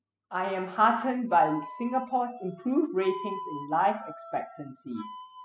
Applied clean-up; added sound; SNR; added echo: classical method spectral subtraction.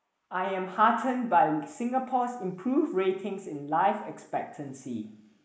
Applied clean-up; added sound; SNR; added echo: neural mask model Resemble Enhance denoiser.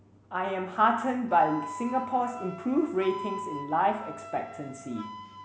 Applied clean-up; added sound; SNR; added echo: none; Wind instrument, woodwind instrument; 12 dB; none.